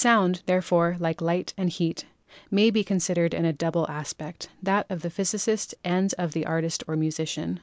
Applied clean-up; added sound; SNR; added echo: none; none; none; none.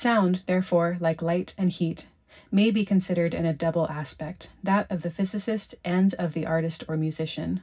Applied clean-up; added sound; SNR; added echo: none; none; none; reverberation time 0.4 s.